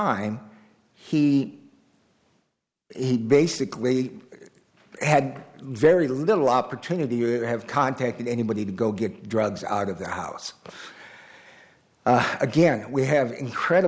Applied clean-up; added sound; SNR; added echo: none; none; none; none.